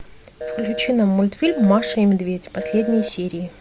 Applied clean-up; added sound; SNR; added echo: none; Telephone; 10 dB; none.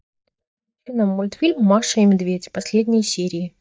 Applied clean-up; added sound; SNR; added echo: neural mask model DeepFilterNet 3.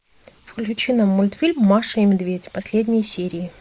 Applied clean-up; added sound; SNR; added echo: neural mask model Resemble Enhance denoiser.